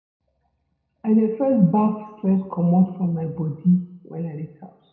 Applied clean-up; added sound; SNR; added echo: none; none; none; reverberation time 0.8 s.